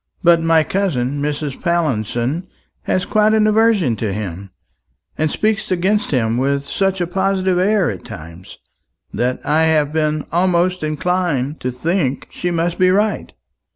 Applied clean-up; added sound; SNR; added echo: none; none; none; none.